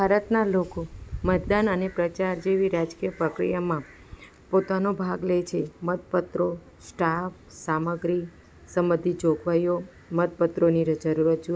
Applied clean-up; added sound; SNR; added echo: none; none; none; none.